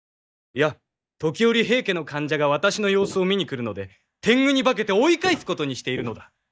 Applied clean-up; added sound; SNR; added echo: neural mask model DeepFilterNet 3.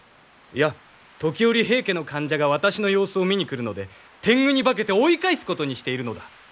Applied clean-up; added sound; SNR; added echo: none; none; none; none.